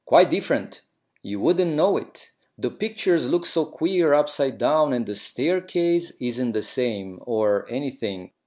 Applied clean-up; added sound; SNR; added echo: none; none; none; none.